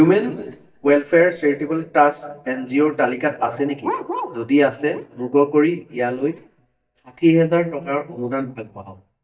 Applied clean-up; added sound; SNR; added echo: neural mask model DeepFilterNet 3.